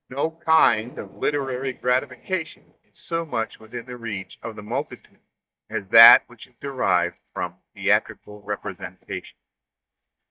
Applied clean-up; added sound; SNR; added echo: neural mask model DeepFilterNet 3.